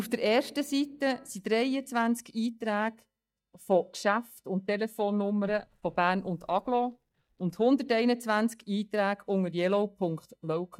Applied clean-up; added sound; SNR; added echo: neural mask model DeepFilterNet 3.